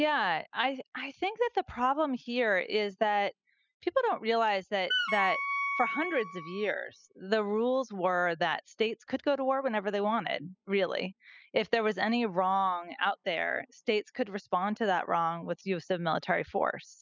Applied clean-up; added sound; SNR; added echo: classical method spectral subtraction.